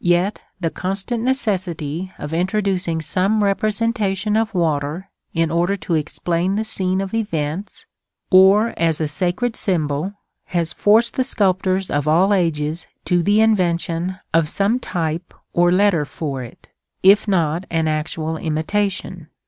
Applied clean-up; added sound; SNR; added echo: none; none; none; none.